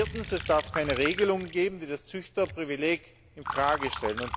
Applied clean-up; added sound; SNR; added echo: none; Liquid; 9 dB; none.